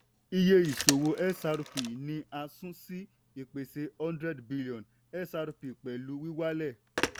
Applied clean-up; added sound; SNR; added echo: none; Telephone; 8 dB; none.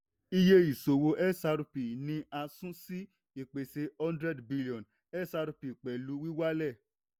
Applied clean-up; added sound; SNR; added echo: none; none; none; none.